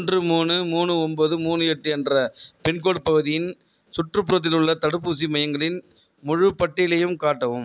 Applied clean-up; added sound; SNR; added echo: none; none; none; none.